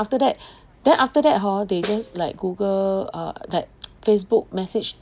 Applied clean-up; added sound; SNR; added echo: none; Snare drum; 16 dB; none.